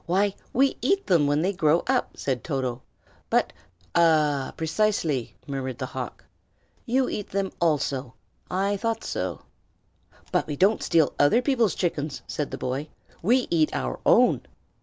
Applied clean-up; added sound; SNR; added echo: none; none; none; none.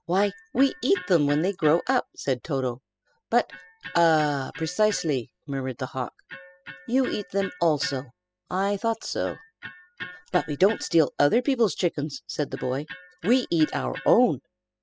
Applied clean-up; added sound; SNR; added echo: classical method spectral subtraction.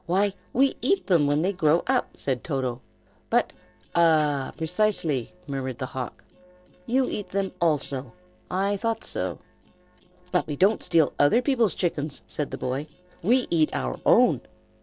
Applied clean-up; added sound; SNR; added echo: neural separator model SepFormer DNS4.